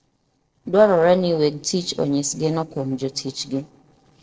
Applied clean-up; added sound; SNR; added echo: neural separator model SepFormer DNS4.